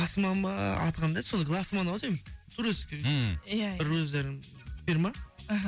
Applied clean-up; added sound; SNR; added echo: none; none; none; none.